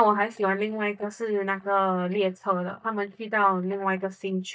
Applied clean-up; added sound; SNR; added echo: neural mask model DeepFilterNet 3.